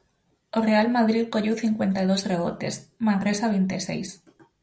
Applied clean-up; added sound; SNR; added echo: none; none; none; none.